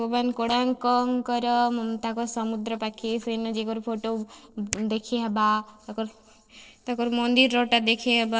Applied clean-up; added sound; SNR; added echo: neural separator model SepFormer DNS4.